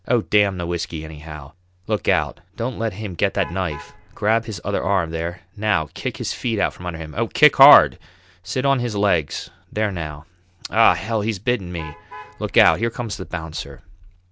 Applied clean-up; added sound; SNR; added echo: none; Alarm / Truck; 18 dB; none.